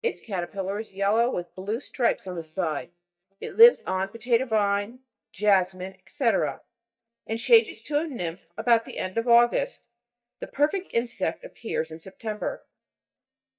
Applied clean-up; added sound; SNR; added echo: neural mask model DeepFilterNet 3.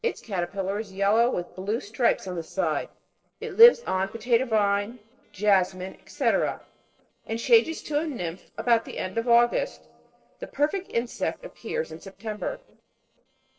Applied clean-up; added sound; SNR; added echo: neural separator model SepFormer DNS4.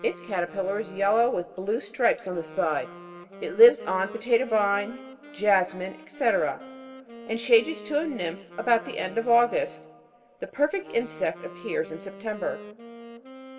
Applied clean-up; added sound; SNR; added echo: none; Wind instrument, woodwind instrument; 18 dB; reverberation time 2.9 s.